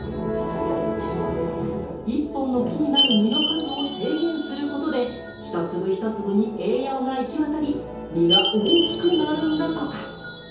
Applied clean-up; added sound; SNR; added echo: none; Chime; 7 dB; reverberation time 0.7 s.